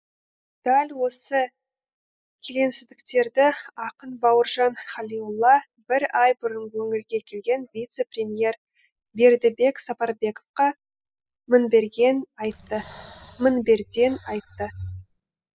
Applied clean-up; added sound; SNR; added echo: classical method spectral subtraction.